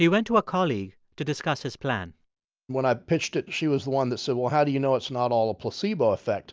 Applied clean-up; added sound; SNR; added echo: none; none; none; none.